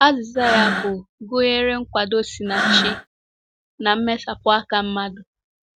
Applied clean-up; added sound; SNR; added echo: none; Breathing; 4 dB; none.